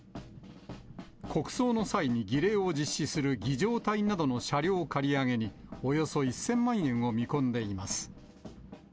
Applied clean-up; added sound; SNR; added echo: none; none; none; none.